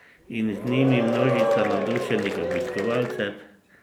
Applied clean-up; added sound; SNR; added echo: none; Applause / Crowd / Cheering; 1 dB; none.